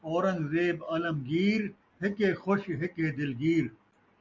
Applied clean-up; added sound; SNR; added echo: none; none; none; none.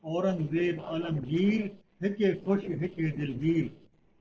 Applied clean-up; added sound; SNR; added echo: neural separator model SepFormer DNS4.